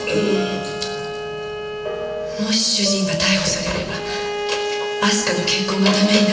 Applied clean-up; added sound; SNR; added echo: none; Bowed string instrument; 7 dB; reverberation time 1.1 s.